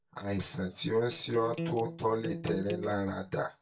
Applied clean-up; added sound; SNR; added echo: neural mask model DeepFilterNet 3.